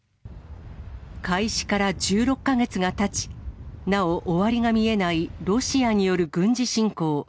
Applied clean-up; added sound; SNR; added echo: none; none; none; none.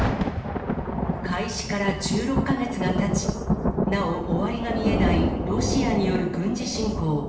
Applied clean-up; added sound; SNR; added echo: none; Thunder; -1 dB; reverberation time 0.8 s.